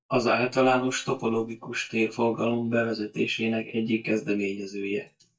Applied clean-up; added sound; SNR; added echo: neural mask model DeepFilterNet 3.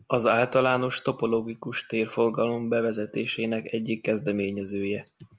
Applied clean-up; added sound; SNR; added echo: none; none; none; none.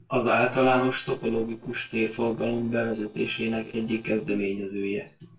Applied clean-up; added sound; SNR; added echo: neural separator model SepFormer DNS4.